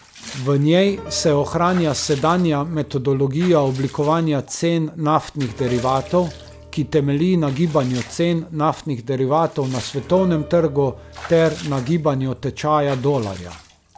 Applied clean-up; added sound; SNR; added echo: none; Bathtub (filling or washing) / Water / Liquid + Piano; 18 dB; none.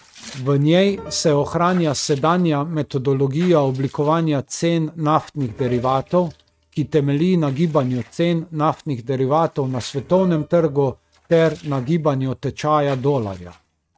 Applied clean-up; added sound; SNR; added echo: neural mask model RNNoise.